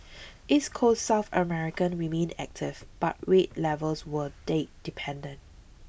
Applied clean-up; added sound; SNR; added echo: none; none; none; none.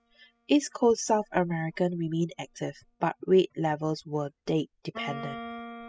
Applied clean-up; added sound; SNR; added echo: classical method spectral subtraction.